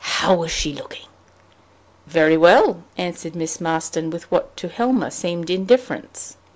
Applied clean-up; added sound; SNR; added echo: none; none; none; none.